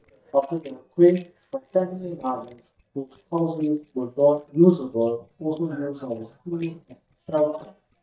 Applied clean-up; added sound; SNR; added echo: neural mask model DeepFilterNet 3.